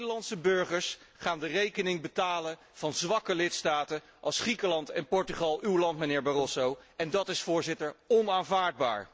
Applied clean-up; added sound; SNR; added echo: none; none; none; none.